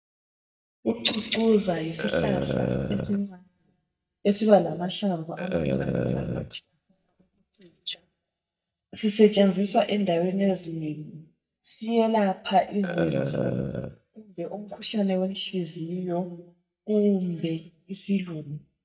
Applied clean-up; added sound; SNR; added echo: neural mask model DeepFilterNet 3.